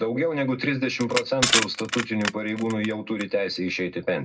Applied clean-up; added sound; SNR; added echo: none; Crushing; 3 dB; reverberation time 0.3 s.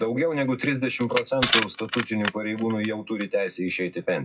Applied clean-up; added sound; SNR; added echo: classical method WPE with log-MMSE.